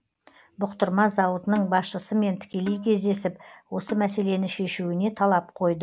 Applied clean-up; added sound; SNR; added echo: none; Percussion; 18 dB; none.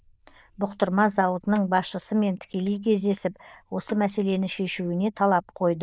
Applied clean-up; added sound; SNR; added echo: neural diffusion model UNIVERSE++.